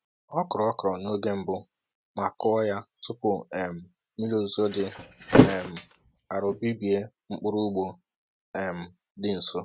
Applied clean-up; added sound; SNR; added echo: none; Thump, thud; -4 dB; none.